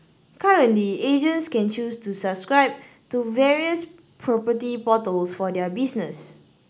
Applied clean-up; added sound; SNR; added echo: none; none; none; none.